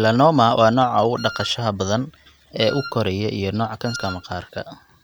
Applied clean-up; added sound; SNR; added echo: none; Wind instrument, woodwind instrument; 15 dB; none.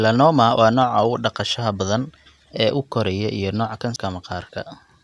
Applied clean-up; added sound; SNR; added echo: none; none; none; none.